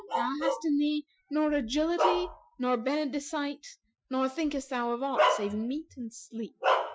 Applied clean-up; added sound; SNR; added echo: classical method Wiener filter.